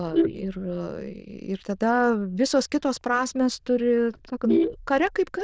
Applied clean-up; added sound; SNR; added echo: neural diffusion model UNIVERSE++.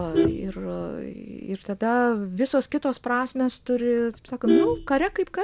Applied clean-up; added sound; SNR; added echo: none; Vehicle horn, car horn, honking; 4 dB; none.